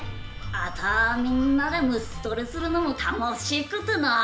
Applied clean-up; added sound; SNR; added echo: none; Crow; 11 dB; reverberation time 1.7 s.